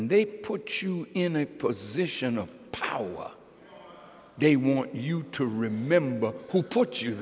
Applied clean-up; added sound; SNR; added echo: none; none; none; none.